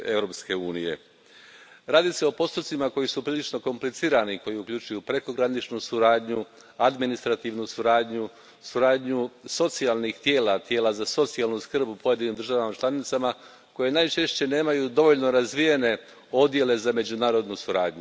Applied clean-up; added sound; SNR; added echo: none; none; none; none.